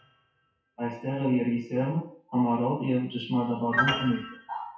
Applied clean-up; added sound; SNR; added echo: classical method WPE with log-MMSE.